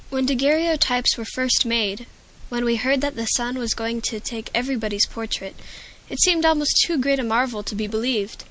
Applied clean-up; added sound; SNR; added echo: none; none; none; none.